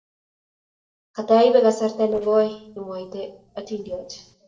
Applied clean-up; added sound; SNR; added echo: neural separator model SepFormer DNS4.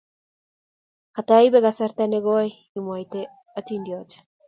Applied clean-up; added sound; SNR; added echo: none; none; none; none.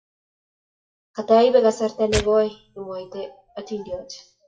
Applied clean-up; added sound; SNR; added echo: classical method WPE with log-MMSE.